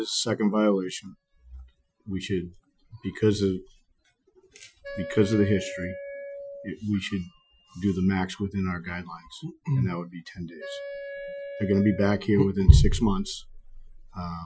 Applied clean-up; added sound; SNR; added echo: classical method Wiener filter.